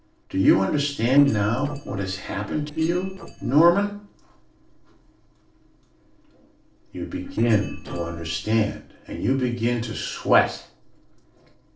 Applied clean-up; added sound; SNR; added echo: neural separator model SepFormer DNS4.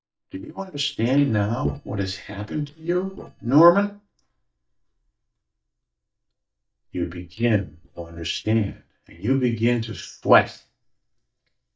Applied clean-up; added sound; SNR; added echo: neural mask model DeepFilterNet 3.